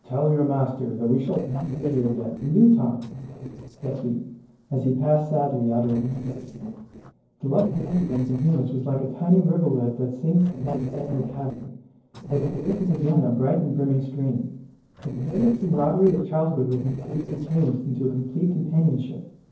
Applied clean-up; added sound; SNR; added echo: neural separator model SepFormer DNS4.